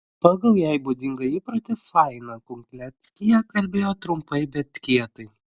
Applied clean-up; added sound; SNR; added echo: none; none; none; none.